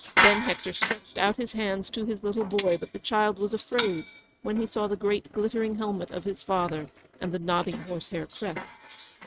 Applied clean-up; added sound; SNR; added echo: neural mask model RNNoise.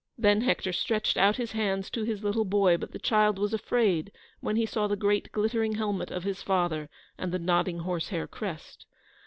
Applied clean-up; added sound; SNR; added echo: none; none; none; none.